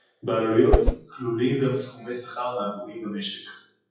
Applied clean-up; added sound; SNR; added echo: classical method WPE with log-MMSE.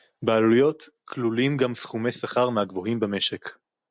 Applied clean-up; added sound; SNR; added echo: none; none; none; none.